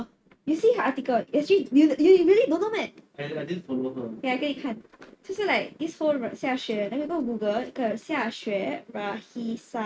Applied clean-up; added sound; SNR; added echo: neural mask model RNNoise.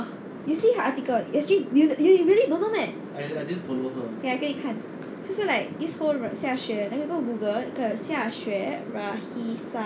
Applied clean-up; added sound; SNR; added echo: none; none; none; none.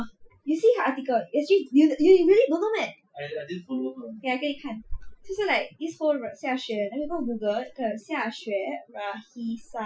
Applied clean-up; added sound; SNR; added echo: classical method Wiener filter.